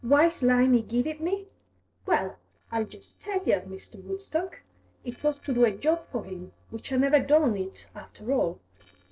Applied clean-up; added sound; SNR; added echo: neural separator model SepFormer DNS4.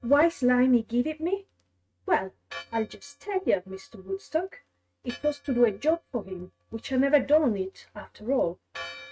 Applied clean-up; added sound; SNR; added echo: neural mask model RNNoise.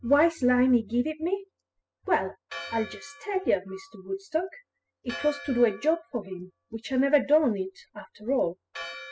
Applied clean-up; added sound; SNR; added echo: classical method spectral subtraction.